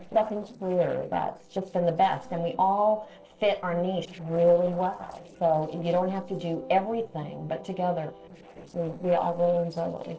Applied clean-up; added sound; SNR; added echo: neural separator model SepFormer DNS4.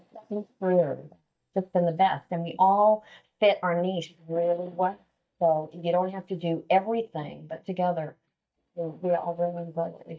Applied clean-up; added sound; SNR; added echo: neural mask model DeepFilterNet 3.